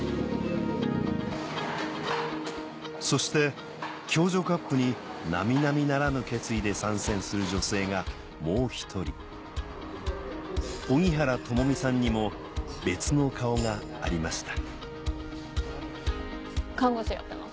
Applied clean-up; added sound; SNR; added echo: none; none; none; none.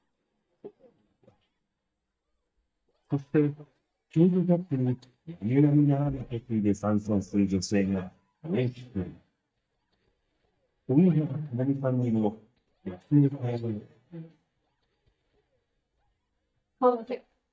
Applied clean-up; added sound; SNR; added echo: neural mask model DeepFilterNet 3.